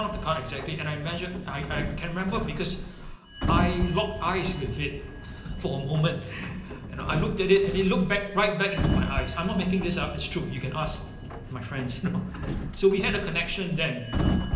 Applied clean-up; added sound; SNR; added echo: none; Sliding door; 4 dB; reverberation time 0.9 s.